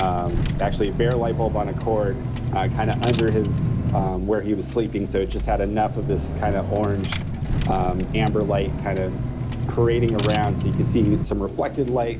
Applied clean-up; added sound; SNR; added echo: none; Engine / Car; 0 dB; none.